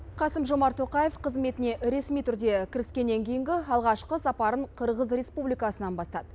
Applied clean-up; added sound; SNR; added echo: none; Aircraft; 17 dB; none.